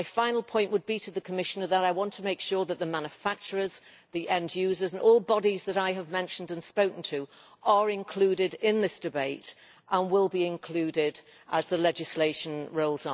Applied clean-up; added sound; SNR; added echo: none; none; none; none.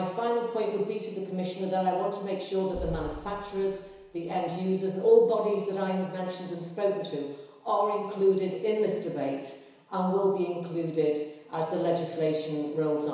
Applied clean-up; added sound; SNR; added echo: none; Boom; 15 dB; reverberation time 1.0 s.